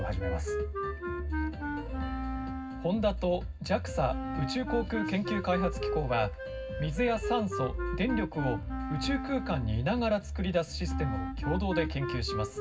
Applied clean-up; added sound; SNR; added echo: none; Wind instrument, woodwind instrument; 6 dB; reverberation time 0.4 s.